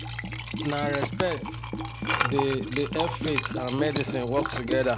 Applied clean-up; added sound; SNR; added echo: none; Liquid; 1 dB; none.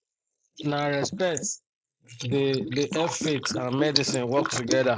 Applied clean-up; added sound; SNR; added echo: neural mask model Resemble Enhance denoiser.